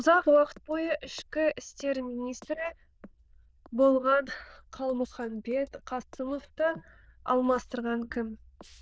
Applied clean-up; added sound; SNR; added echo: neural diffusion model UNIVERSE++.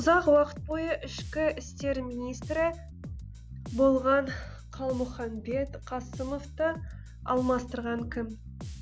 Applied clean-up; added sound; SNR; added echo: none; Bass guitar; 12 dB; none.